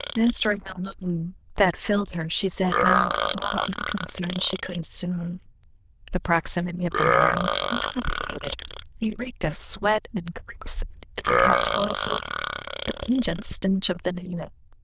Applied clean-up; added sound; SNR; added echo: neural diffusion model UNIVERSE++.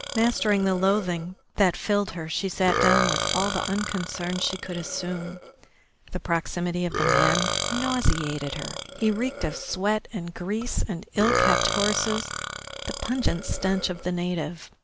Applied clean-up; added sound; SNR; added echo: none; Burping, eructation; 4 dB; none.